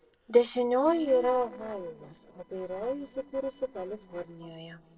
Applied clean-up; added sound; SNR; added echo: neural separator model SepFormer DNS4.